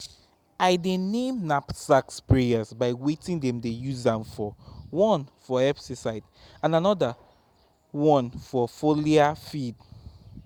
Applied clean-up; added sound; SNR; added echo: none; none; none; none.